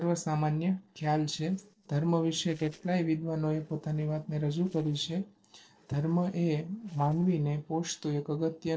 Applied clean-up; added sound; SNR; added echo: neural separator model SepFormer DNS4.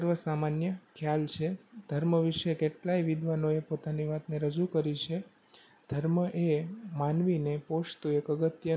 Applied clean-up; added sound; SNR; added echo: none; none; none; none.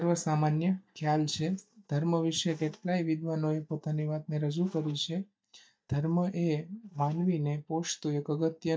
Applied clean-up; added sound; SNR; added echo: neural mask model DeepFilterNet 3.